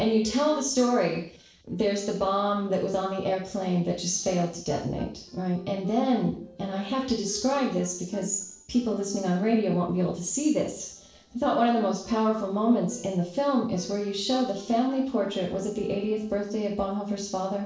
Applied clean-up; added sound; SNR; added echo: neural separator model SepFormer DNS4.